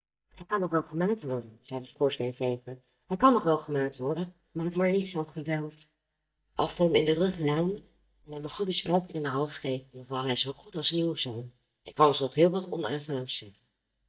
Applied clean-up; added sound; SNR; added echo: neural mask model DeepFilterNet 3.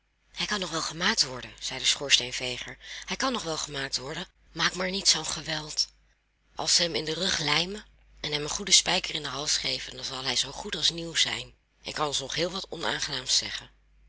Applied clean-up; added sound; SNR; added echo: none; none; none; none.